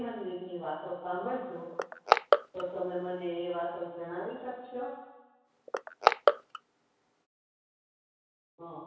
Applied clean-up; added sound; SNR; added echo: none; Crushing; -4 dB; reverberation time 1.1 s.